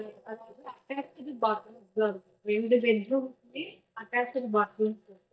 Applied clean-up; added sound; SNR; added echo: neural mask model DeepFilterNet 3.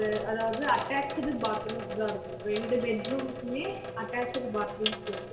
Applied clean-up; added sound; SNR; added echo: none; Sink (filling or washing); 5 dB; reverberation time 0.9 s.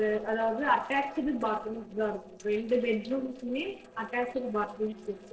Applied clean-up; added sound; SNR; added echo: neural separator model SepFormer DNS4.